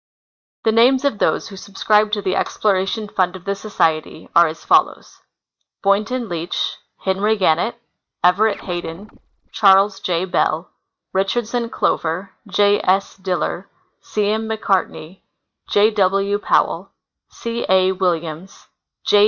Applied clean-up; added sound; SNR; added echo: neural mask model DeepFilterNet 3.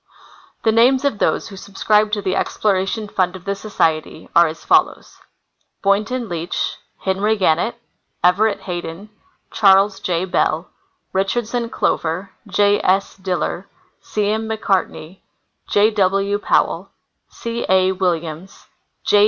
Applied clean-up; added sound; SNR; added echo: none; none; none; none.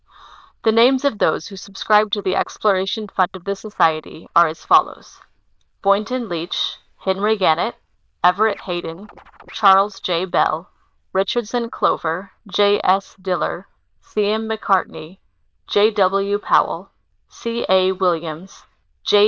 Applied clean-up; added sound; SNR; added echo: neural diffusion model UNIVERSE++.